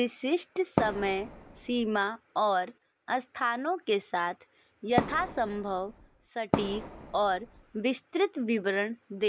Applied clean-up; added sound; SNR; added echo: none; Fireworks; 5 dB; none.